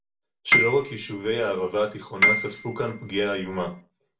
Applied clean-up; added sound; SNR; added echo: none; Piano; -2 dB; reverberation time 0.3 s.